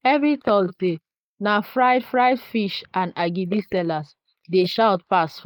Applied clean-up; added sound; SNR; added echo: neural mask model Resemble Enhance denoiser.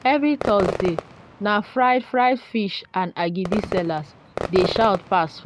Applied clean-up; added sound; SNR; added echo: none; Fireworks; 9 dB; none.